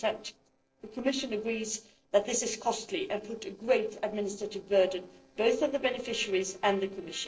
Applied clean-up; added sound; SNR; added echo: neural separator model SepFormer DNS4.